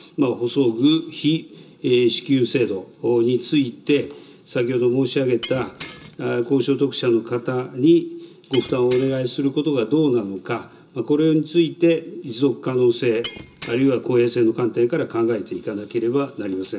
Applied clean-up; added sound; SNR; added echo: none; Shatter; 19 dB; reverberation time 0.2 s.